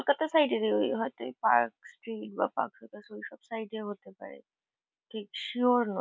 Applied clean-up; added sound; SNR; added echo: none; none; none; none.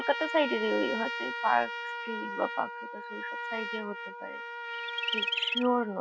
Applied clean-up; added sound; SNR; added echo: none; Trumpet + Chirp, tweet; 3 dB; none.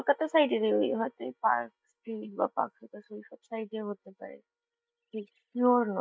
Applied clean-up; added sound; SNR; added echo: neural mask model DeepFilterNet 3.